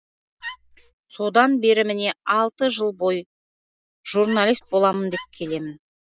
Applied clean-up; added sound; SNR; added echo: neural mask model Resemble Enhance denoiser.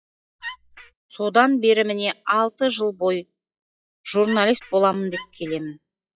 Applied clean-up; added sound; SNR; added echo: classical method log-MMSE.